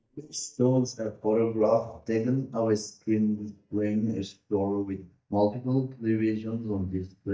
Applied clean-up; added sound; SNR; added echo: neural mask model DeepFilterNet 3.